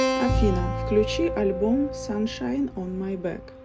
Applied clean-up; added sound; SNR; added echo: none; Keyboard (musical) + Bowed string instrument; 2 dB; none.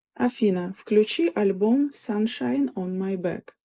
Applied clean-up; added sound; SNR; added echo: neural mask model Resemble Enhance denoiser.